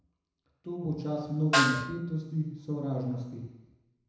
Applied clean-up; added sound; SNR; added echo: none; Snare drum; -1 dB; reverberation time 1.0 s.